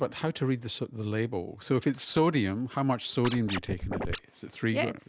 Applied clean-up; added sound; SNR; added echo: none; Scratching (performance technique); 5 dB; none.